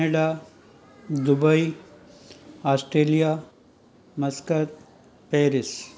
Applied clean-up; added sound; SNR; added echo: none; none; none; none.